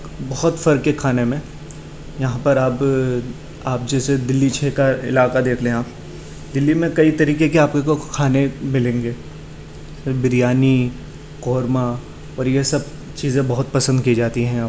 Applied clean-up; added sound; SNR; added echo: none; none; none; none.